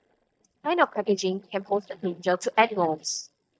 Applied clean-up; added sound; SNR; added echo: neural mask model DeepFilterNet 3.